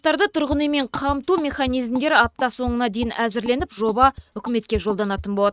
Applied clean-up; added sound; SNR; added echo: neural mask model RNNoise.